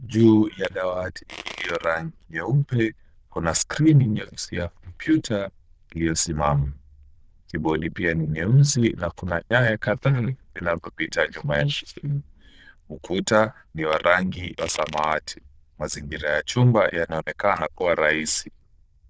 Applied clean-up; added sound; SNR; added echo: neural diffusion model UNIVERSE++.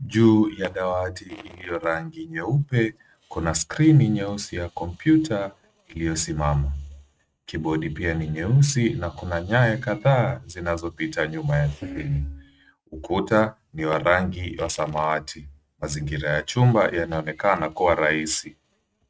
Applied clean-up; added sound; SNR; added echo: neural mask model RNNoise.